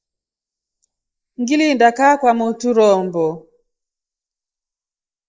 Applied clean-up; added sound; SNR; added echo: neural mask model Resemble Enhance denoiser.